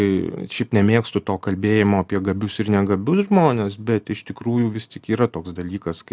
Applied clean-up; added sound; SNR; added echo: none; none; none; none.